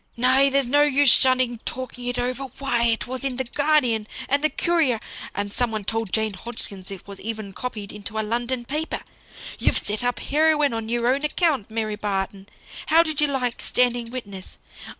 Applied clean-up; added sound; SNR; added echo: neural mask model Resemble Enhance denoiser.